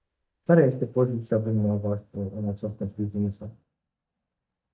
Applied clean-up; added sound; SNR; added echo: neural mask model DeepFilterNet 3.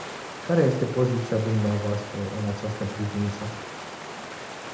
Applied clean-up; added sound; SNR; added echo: none; Water; 10 dB; reverberation time 0.8 s.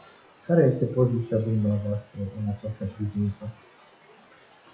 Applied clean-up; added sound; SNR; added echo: classical method WPE with log-MMSE.